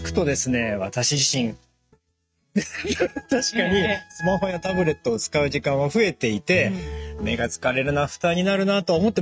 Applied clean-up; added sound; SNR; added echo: neural mask model RNNoise.